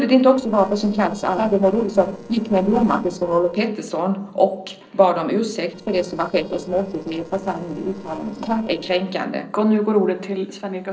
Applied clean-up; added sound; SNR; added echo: neural separator model SepFormer DNS4.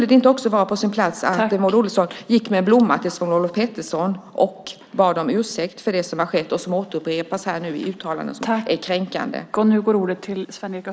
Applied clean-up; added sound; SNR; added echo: none; none; none; none.